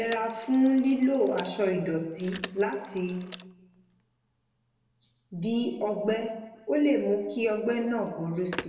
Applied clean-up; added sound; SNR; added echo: none; Telephone; 16 dB; reverberation time 0.9 s.